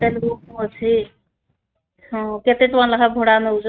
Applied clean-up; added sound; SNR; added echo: neural mask model RNNoise.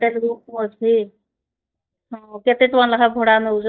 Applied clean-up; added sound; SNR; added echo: neural mask model DeepFilterNet 3.